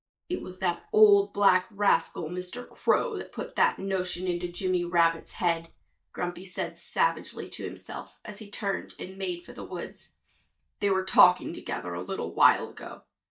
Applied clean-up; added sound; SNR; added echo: neural mask model DeepFilterNet 3.